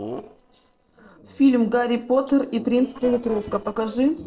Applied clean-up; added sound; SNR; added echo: neural separator model SepFormer DNS4.